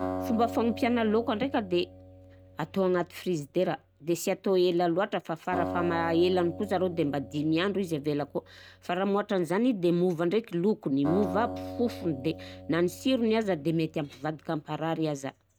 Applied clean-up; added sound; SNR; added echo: none; Acoustic guitar; 12 dB; none.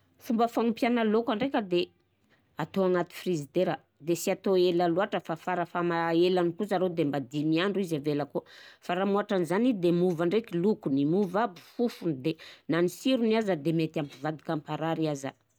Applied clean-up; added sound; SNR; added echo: none; none; none; none.